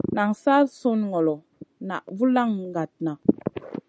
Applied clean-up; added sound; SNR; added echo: none; none; none; none.